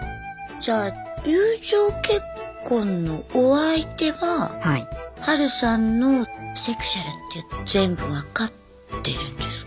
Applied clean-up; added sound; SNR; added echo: none; none; none; none.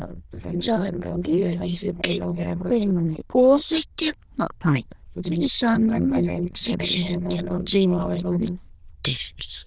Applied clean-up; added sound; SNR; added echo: neural diffusion model UNIVERSE++.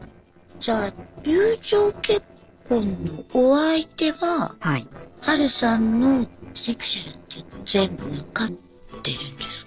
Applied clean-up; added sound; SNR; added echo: neural separator model SepFormer DNS4.